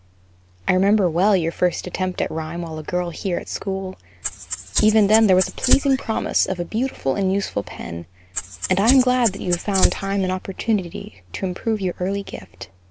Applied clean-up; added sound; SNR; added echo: none; Rattle (instrument); 2 dB; none.